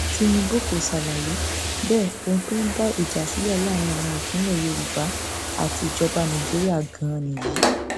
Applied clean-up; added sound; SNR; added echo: none; Bathtub (filling or washing); 2 dB; none.